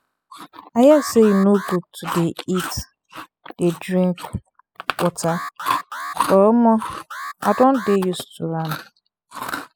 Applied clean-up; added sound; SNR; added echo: classical method spectral subtraction.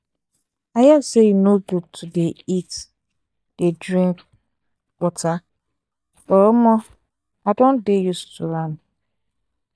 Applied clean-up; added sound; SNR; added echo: neural mask model DeepFilterNet 3.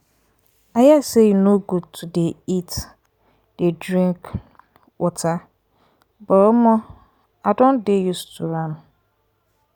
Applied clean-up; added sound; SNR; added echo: none; none; none; none.